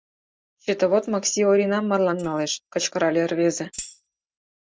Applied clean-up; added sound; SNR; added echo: neural mask model RNNoise.